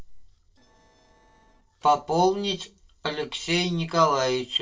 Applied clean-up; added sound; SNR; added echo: neural separator model SepFormer DNS4.